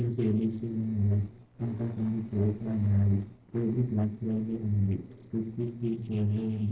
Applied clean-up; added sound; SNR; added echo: neural separator model SepFormer DNS4.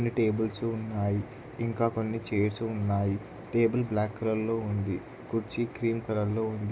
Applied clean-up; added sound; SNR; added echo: none; none; none; none.